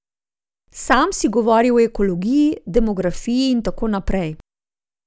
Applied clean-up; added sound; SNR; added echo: none; none; none; none.